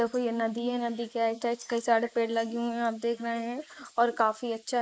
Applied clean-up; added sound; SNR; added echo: neural mask model Resemble Enhance denoiser.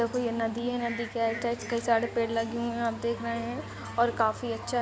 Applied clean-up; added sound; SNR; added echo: none; Bird / Fowl; 17 dB; none.